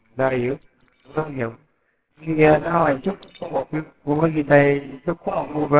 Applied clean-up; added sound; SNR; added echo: neural separator model SepFormer WHAMR!.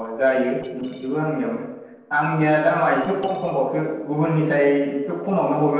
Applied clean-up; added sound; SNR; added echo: neural separator model SepFormer DNS4.